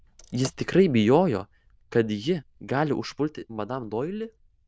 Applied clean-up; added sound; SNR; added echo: neural diffusion model UNIVERSE++.